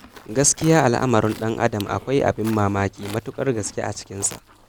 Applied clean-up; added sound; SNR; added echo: none; Livestock, farm animals, working animals; 20 dB; none.